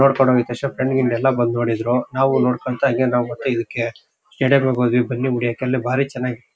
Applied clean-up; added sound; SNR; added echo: none; none; none; none.